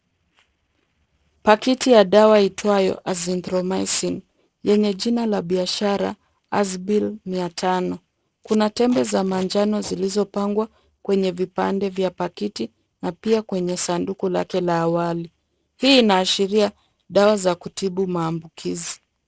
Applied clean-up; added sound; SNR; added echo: neural separator model SepFormer DNS4.